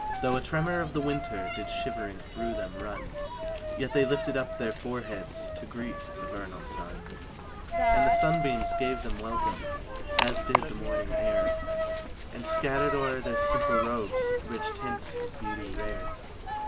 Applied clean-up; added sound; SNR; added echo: none; Coin (dropping); -3 dB; none.